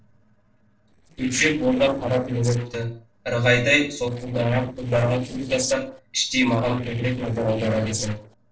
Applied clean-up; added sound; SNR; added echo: neural separator model SepFormer DNS4.